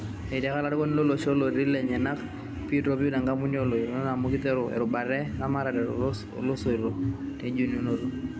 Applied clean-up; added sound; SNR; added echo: none; none; none; none.